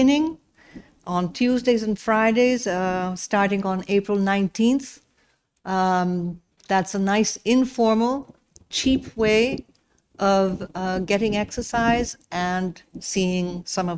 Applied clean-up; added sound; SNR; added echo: neural mask model RNNoise.